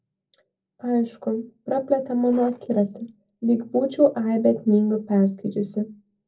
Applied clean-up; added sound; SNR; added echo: neural separator model SepFormer DNS4.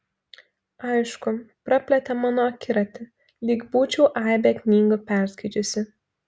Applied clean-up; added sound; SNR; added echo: none; none; none; none.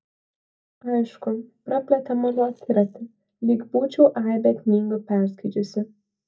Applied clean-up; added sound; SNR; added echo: neural mask model DeepFilterNet 3.